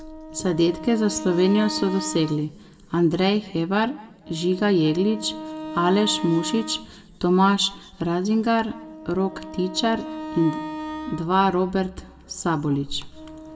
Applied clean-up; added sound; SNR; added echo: none; Wind instrument, woodwind instrument; 13 dB; reverberation time 1.9 s.